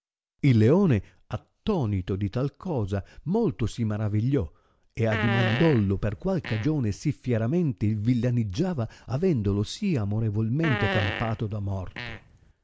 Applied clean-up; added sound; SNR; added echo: none; Fart; 7 dB; none.